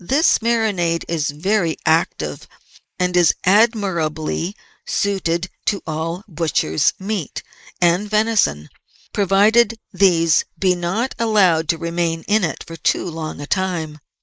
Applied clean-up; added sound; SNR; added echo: neural mask model Resemble Enhance denoiser.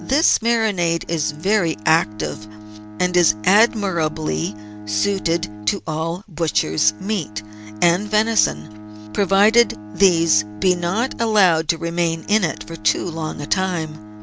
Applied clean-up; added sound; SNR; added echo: none; Bowed string instrument; 16 dB; none.